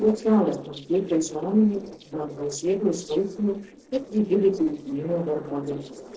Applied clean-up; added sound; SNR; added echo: neural separator model SepFormer DNS4.